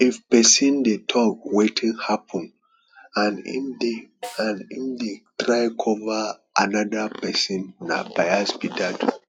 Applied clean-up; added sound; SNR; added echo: classical method log-MMSE.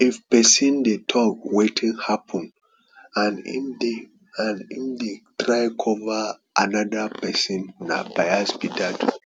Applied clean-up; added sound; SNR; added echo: none; none; none; none.